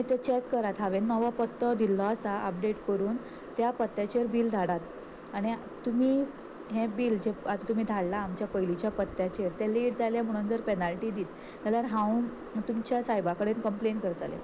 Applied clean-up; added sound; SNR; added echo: none; none; none; none.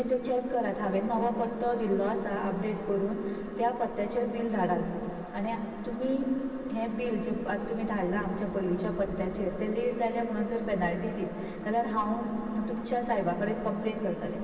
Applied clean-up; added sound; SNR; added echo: none; none; none; reverberation time 2.6 s.